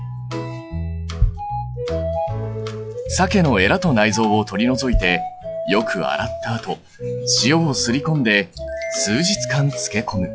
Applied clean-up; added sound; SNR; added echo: classical method log-MMSE.